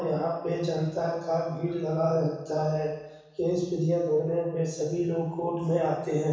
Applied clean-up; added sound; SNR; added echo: none; none; none; reverberation time 1.1 s.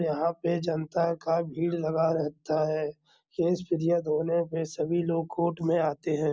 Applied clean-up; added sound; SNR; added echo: none; none; none; none.